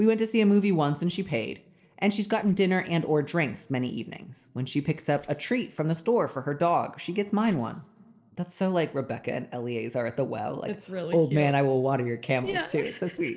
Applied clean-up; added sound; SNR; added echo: neural separator model SepFormer DNS4.